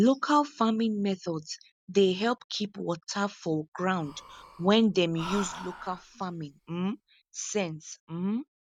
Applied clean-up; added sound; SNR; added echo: none; Breathing; 16 dB; none.